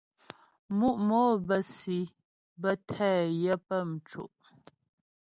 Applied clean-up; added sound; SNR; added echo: none; none; none; none.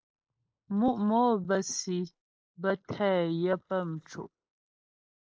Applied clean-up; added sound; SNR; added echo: neural mask model Resemble Enhance denoiser.